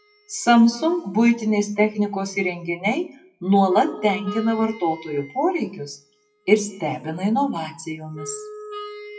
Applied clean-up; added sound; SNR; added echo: classical method WPE with log-MMSE.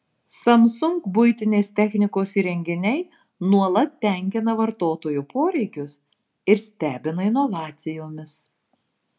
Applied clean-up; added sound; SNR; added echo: none; none; none; none.